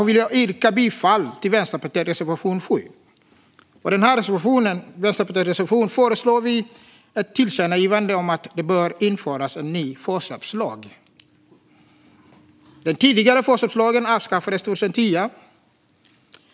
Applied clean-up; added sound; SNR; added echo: none; none; none; none.